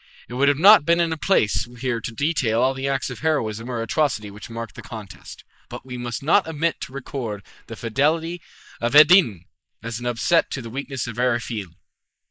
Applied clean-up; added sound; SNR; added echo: neural mask model Resemble Enhance denoiser.